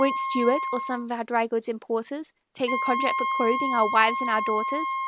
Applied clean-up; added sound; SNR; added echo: none; Wind instrument, woodwind instrument; 3 dB; none.